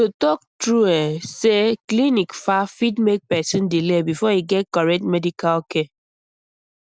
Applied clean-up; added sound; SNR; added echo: none; none; none; none.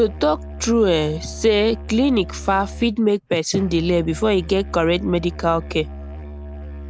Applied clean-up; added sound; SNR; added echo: none; Musical instrument; 13 dB; none.